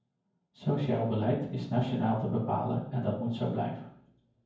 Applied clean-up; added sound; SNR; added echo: none; none; none; reverberation time 0.9 s.